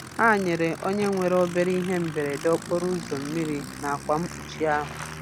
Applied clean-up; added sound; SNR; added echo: none; Aircraft; 12 dB; none.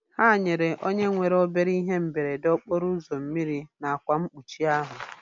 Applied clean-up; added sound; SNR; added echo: none; none; none; none.